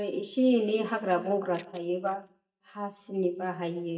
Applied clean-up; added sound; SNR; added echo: neural mask model DeepFilterNet 3.